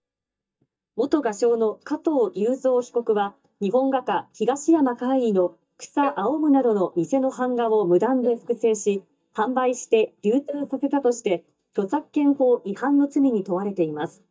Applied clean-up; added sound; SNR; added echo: neural mask model DeepFilterNet 3.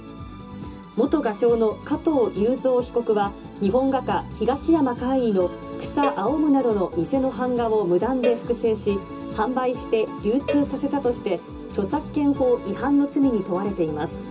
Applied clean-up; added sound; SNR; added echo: none; Cowbell; 14 dB; reverberation time 0.2 s.